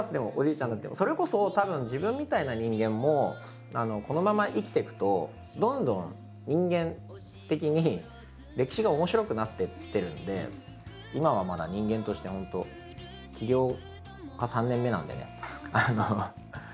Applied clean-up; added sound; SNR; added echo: none; none; none; none.